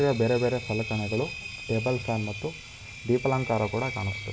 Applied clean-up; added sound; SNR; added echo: none; Engine; 10 dB; none.